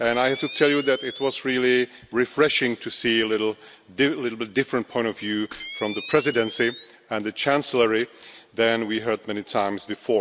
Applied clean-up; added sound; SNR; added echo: none; Camera; 15 dB; none.